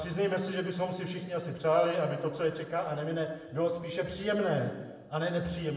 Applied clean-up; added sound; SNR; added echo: none; none; none; reverberation time 1.0 s.